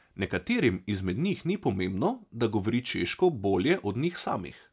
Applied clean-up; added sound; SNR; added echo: none; none; none; none.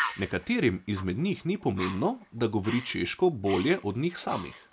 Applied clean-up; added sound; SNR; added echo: none; Bird; 12 dB; none.